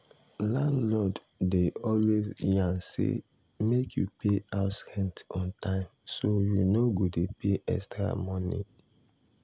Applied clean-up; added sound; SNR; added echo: none; none; none; none.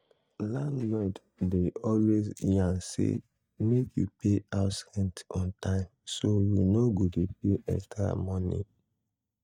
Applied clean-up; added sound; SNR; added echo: neural mask model DeepFilterNet 3.